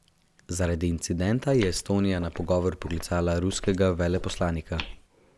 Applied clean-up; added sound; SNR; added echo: none; Walk, footsteps; 14 dB; none.